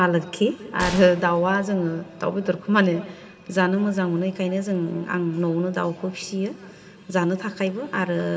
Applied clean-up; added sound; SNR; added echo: none; Gunshot, gunfire; 16 dB; reverberation time 2.4 s.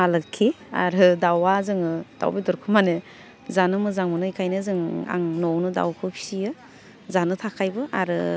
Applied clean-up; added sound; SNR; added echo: none; none; none; none.